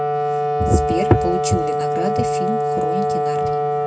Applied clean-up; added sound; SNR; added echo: none; Wind instrument, woodwind instrument; -4 dB; reverberation time 0.2 s.